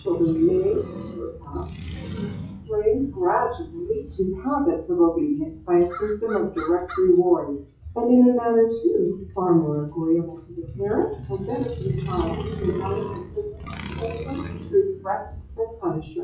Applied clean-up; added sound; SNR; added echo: classical method WPE with log-MMSE.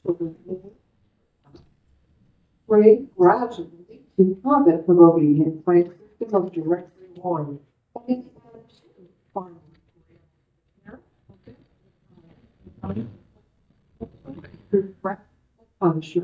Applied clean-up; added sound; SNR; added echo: neural mask model DeepFilterNet 3.